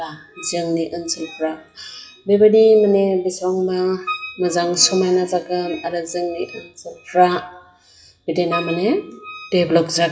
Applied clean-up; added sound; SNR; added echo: classical method WPE with log-MMSE.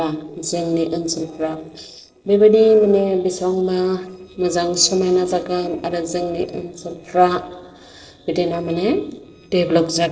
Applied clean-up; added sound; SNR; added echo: neural separator model SepFormer DNS4.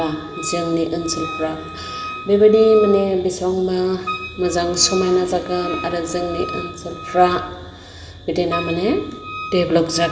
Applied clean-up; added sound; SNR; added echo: none; Wind instrument, woodwind instrument; 12 dB; reverberation time 1.6 s.